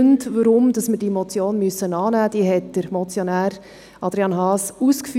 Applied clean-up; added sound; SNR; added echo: none; none; none; none.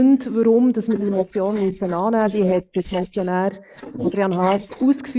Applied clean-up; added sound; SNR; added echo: neural mask model Resemble Enhance denoiser.